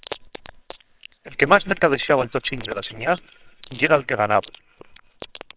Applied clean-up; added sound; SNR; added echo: neural separator model SepFormer WHAMR!.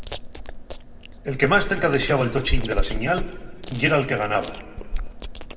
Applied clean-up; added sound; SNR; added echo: none; Chewing, mastication; 3 dB; reverberation time 1.5 s.